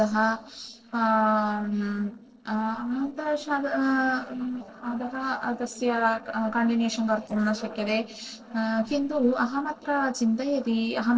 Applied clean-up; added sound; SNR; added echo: neural separator model SepFormer DNS4.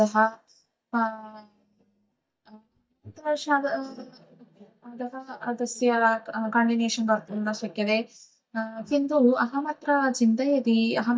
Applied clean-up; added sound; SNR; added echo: neural mask model DeepFilterNet 3.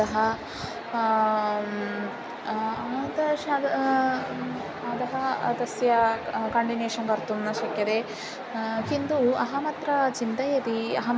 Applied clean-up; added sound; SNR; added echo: none; none; none; none.